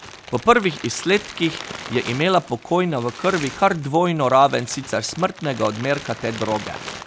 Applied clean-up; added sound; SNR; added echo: none; Crumpling, crinkling; 15 dB; none.